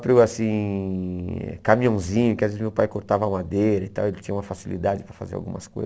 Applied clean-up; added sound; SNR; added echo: none; none; none; none.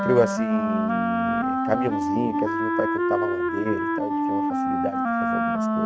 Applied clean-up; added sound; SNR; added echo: neural mask model RNNoise.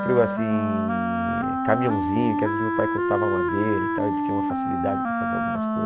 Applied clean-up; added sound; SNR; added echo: none; Wind instrument, woodwind instrument; -2 dB; none.